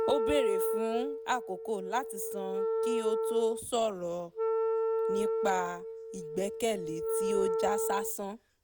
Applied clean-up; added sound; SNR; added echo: none; Wind instrument, woodwind instrument; -2 dB; none.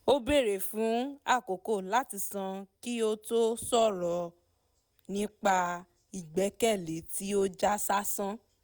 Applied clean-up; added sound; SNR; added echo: none; none; none; none.